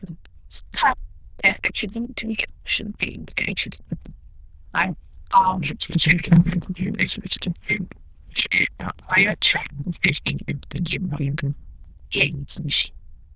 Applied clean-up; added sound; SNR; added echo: neural diffusion model UNIVERSE++.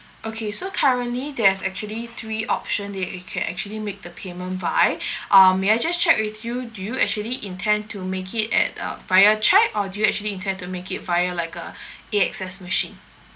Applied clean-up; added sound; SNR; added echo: none; none; none; none.